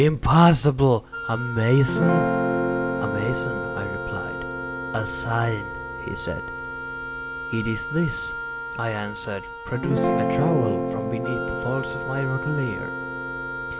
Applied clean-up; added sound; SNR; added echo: none; Wind instrument, woodwind instrument + Guitar; 3 dB; none.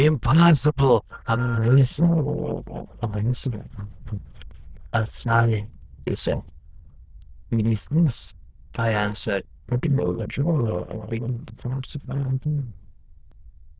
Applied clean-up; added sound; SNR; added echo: neural diffusion model UNIVERSE++.